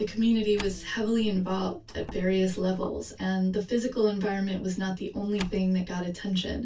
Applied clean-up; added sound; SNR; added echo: none; Slam; 19 dB; reverberation time 0.2 s.